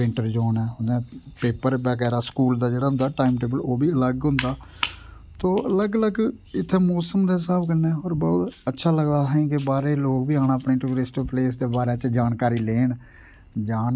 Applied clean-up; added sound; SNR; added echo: none; none; none; none.